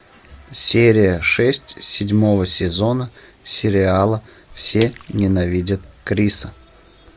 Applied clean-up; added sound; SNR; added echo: none; Splash, splatter; 19 dB; none.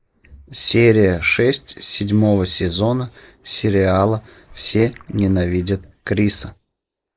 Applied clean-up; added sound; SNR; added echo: neural mask model Resemble Enhance denoiser.